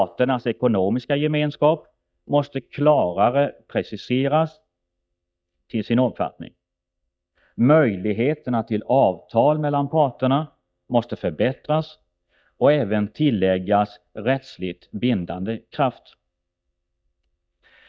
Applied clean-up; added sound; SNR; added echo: neural mask model DeepFilterNet 3.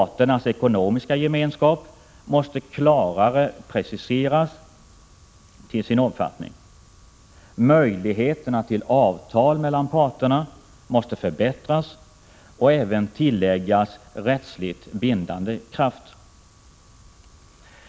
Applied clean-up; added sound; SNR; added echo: none; none; none; none.